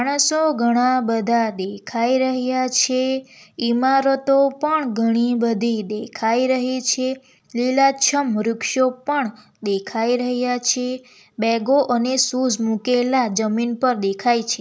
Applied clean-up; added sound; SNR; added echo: none; none; none; none.